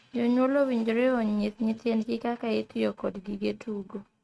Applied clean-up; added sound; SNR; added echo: neural mask model RNNoise.